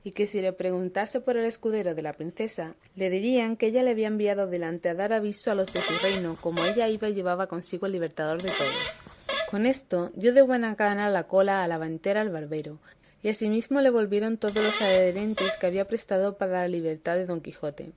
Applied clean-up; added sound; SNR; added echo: none; Fart; 6 dB; none.